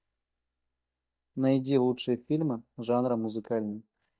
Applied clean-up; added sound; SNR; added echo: neural mask model DeepFilterNet 3.